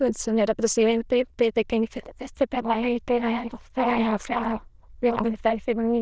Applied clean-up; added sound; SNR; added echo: neural diffusion model UNIVERSE++.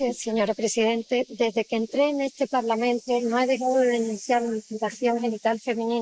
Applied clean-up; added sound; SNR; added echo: neural mask model Resemble Enhance denoiser.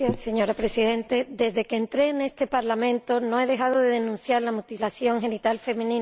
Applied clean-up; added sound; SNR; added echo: none; none; none; none.